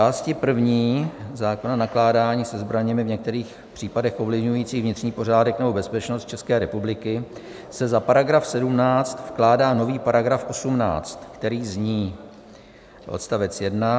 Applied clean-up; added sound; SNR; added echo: none; none; none; none.